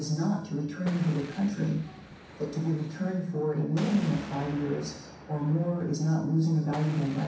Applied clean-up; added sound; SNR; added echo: none; Explosion; 17 dB; reverberation time 0.7 s.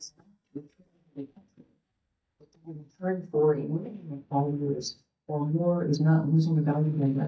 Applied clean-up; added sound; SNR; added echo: neural mask model DeepFilterNet 3.